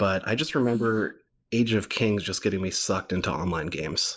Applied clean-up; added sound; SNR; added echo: neural mask model Resemble Enhance denoiser.